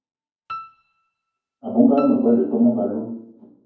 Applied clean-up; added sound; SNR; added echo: none; Piano; 19 dB; reverberation time 0.9 s.